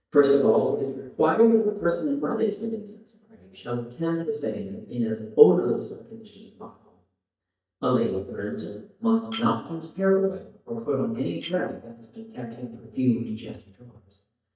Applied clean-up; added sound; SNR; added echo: neural mask model DeepFilterNet 3.